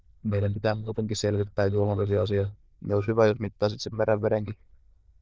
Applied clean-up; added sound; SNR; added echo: neural diffusion model UNIVERSE++.